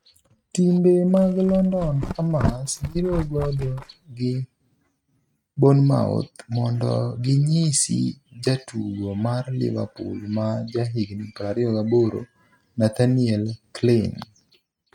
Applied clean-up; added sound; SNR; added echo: neural mask model RNNoise.